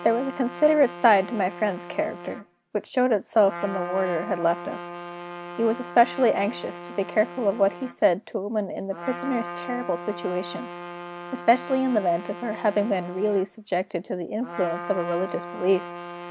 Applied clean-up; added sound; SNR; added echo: none; Trumpet; 12 dB; none.